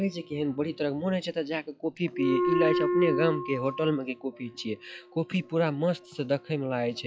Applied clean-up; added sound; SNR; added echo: classical method log-MMSE.